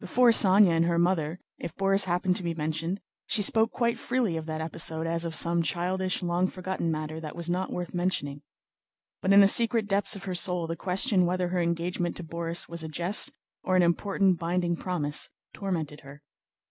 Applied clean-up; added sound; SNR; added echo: none; none; none; none.